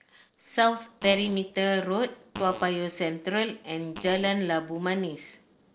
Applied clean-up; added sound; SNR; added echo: neural separator model SepFormer DNS4.